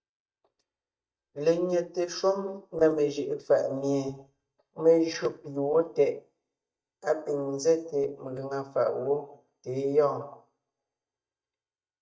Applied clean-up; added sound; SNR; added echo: neural mask model DeepFilterNet 3.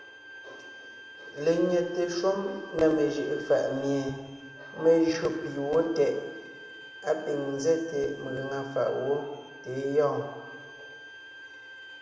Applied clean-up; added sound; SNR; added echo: none; Bowed string instrument; 17 dB; reverberation time 1.7 s.